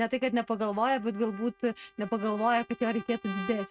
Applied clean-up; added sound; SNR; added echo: neural mask model RNNoise.